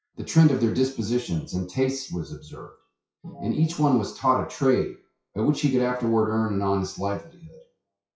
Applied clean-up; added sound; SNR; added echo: classical method WPE with log-MMSE.